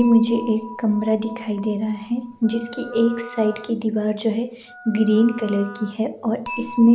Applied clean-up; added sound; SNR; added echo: none; Wind instrument, woodwind instrument + Dishes, pots, and pans / Chink, clink; 18 dB; none.